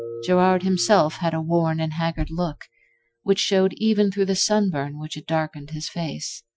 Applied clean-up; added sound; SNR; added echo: classical method Wiener filter.